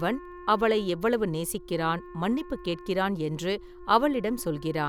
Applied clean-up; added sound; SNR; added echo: none; Wind instrument, woodwind instrument; 18 dB; none.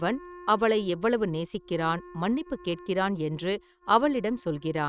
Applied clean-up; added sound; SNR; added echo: neural mask model RNNoise.